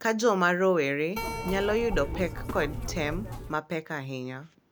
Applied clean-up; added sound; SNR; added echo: none; Keyboard (musical); 6 dB; none.